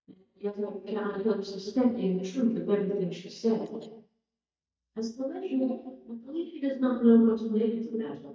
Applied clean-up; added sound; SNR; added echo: neural mask model DeepFilterNet 3.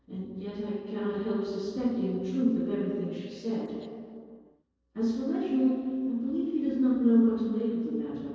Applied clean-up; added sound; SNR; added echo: neural separator model SepFormer DNS4.